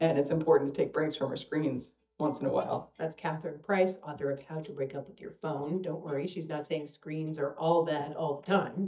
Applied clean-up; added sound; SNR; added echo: neural mask model DeepFilterNet 3.